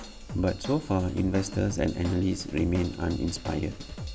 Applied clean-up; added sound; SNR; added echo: none; Drum / Drum kit; 11 dB; none.